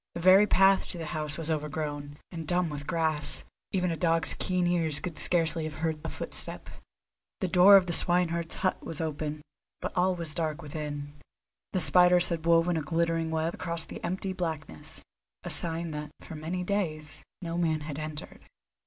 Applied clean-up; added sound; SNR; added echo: none; none; none; none.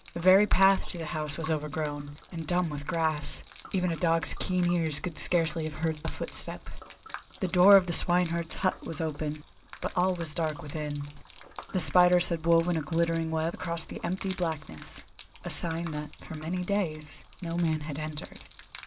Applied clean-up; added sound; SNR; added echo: none; Gurgling / Liquid; 19 dB; none.